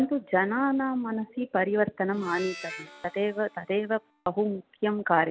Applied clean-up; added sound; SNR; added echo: none; Harmonica; 18 dB; none.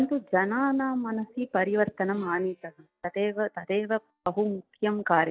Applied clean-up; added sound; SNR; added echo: neural mask model DeepFilterNet 3.